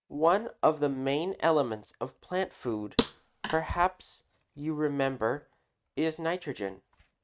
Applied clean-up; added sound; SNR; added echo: neural mask model RNNoise.